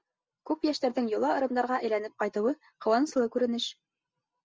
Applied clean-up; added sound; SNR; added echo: none; none; none; none.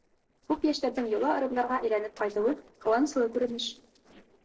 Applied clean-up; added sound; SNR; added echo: neural separator model SepFormer DNS4.